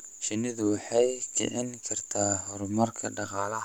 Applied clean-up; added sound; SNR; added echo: none; none; none; none.